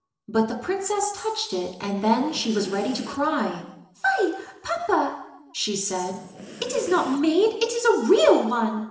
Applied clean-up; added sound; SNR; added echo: neural separator model SepFormer DNS4.